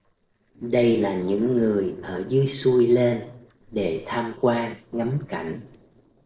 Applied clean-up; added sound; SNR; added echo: neural separator model SepFormer DNS4.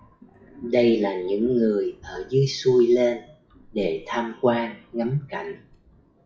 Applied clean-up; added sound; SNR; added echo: classical method WPE with log-MMSE.